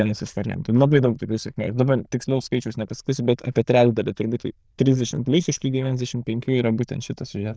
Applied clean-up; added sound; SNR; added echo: neural diffusion model UNIVERSE++.